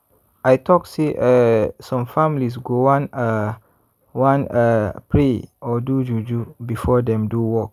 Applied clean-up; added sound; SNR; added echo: none; none; none; none.